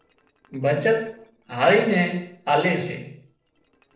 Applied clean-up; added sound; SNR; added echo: neural separator model SepFormer DNS4.